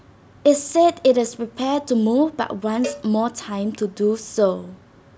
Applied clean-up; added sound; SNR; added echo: none; Cowbell; 17 dB; none.